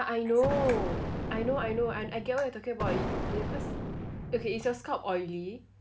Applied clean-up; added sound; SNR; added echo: none; Explosion; 3 dB; none.